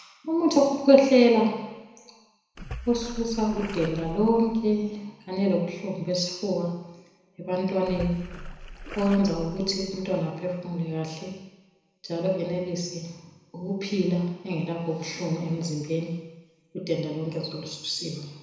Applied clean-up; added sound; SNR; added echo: none; Splash, splatter; 13 dB; reverberation time 1.0 s.